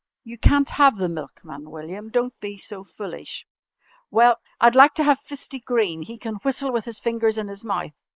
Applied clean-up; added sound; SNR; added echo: neural mask model Resemble Enhance denoiser.